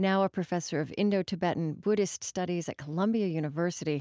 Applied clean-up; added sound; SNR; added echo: none; none; none; none.